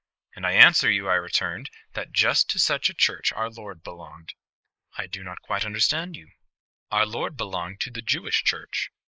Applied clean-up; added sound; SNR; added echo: neural mask model Resemble Enhance denoiser.